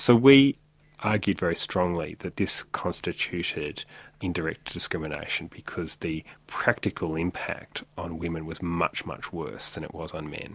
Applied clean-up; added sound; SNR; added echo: none; none; none; none.